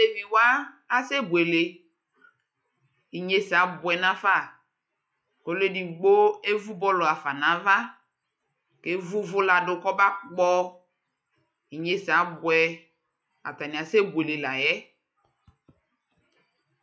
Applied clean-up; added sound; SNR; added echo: classical method log-MMSE.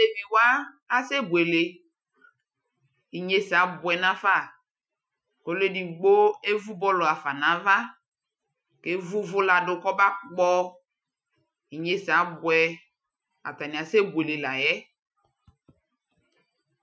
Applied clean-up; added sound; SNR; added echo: classical method Wiener filter.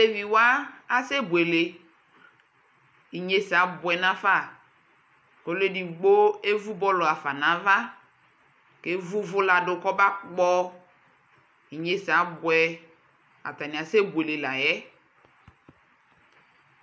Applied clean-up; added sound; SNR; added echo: none; none; none; none.